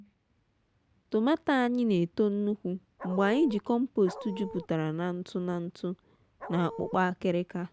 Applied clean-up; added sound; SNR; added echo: none; Dog; 12 dB; none.